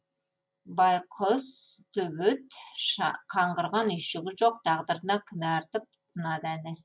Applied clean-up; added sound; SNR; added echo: none; none; none; none.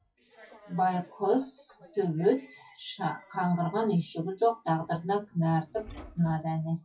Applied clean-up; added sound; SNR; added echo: classical method WPE with log-MMSE.